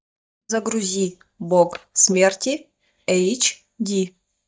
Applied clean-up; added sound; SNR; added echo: neural mask model DeepFilterNet 3.